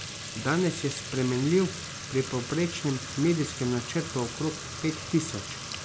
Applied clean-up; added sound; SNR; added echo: none; Fill (with liquid) / Trickle, dribble / Sink (filling or washing); 9 dB; none.